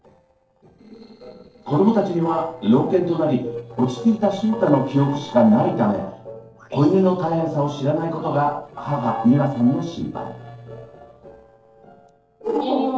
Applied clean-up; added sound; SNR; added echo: neural separator model SepFormer DNS4.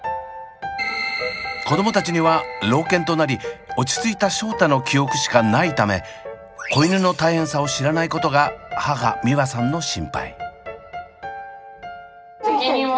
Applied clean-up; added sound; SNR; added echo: none; none; none; none.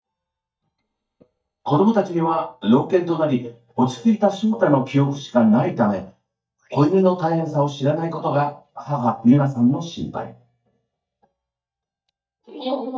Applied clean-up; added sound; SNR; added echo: neural mask model DeepFilterNet 3.